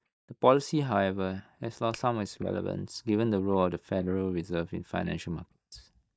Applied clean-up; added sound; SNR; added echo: neural mask model DeepFilterNet 3.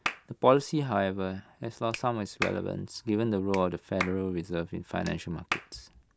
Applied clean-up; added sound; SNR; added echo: none; Clapping; 11 dB; none.